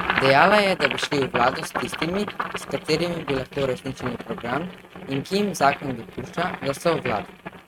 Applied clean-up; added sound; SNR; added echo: neural mask model RNNoise.